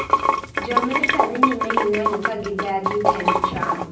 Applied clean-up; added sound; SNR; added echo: none; Sink (filling or washing) / Water; -4 dB; reverberation time 0.6 s.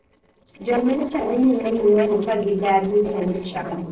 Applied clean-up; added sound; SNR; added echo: neural separator model SepFormer DNS4.